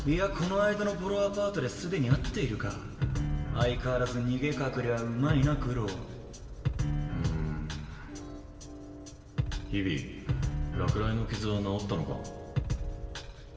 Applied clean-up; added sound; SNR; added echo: none; none; none; reverberation time 2.8 s.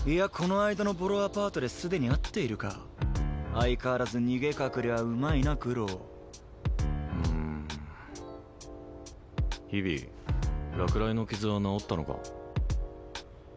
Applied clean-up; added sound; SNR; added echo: none; none; none; none.